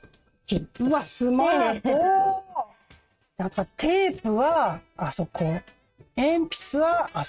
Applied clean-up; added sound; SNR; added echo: neural mask model RNNoise.